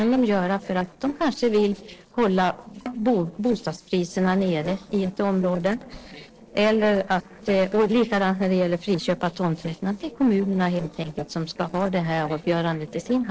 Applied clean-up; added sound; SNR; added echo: neural separator model SepFormer DNS4.